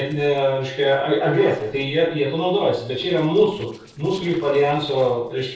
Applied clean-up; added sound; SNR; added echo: neural separator model SepFormer DNS4.